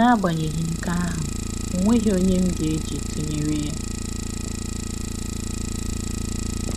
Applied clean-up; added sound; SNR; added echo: none; Idling; 3 dB; none.